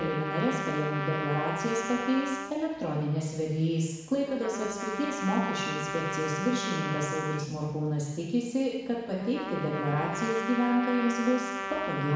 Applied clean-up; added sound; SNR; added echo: none; Trumpet; 6 dB; reverberation time 1.1 s.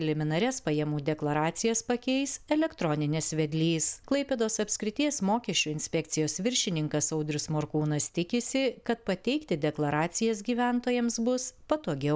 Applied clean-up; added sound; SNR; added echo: none; none; none; none.